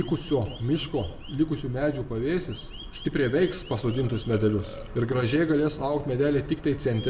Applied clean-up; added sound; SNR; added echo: none; Burping, eructation; 18 dB; reverberation time 1.1 s.